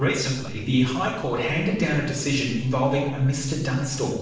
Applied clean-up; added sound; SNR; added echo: neural separator model SepFormer DNS4.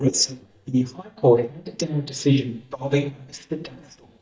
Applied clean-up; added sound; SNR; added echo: neural mask model DeepFilterNet 3.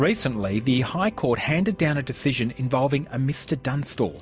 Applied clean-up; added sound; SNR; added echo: none; none; none; none.